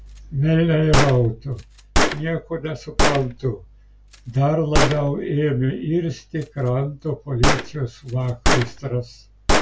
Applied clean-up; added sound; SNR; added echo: none; Gunshot, gunfire; 1 dB; none.